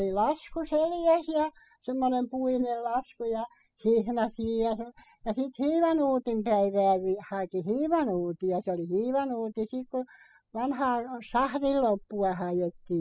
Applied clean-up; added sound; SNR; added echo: classical method spectral subtraction.